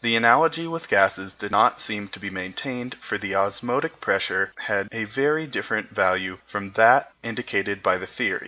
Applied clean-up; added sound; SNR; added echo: none; none; none; none.